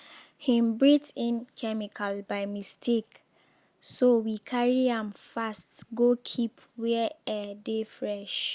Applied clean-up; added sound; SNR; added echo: none; none; none; none.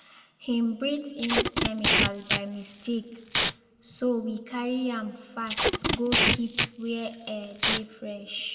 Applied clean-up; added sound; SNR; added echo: none; Packing tape, duct tape; -3 dB; reverberation time 1.6 s.